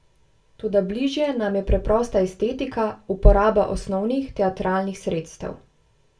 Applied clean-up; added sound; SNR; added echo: none; none; none; reverberation time 0.2 s.